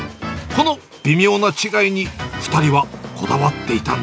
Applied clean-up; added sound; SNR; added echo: none; none; none; none.